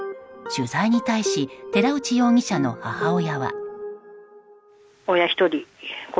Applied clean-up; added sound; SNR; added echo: none; none; none; none.